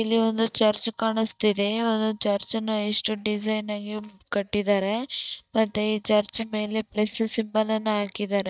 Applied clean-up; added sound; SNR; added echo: neural mask model DeepFilterNet 3.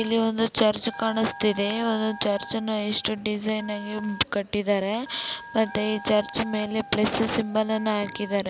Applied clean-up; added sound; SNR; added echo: none; Telephone + Wind instrument, woodwind instrument; 17 dB; none.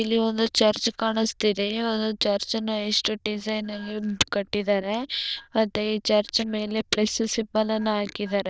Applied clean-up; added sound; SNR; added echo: neural diffusion model UNIVERSE++.